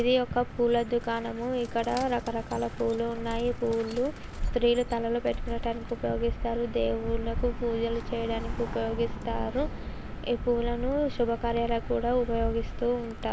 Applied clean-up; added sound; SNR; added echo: none; Bird; 6 dB; none.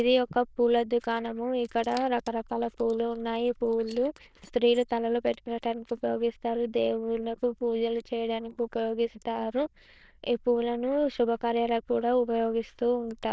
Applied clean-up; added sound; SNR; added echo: neural diffusion model UNIVERSE++.